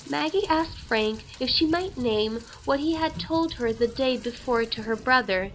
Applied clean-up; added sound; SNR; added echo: none; Rain; 17 dB; none.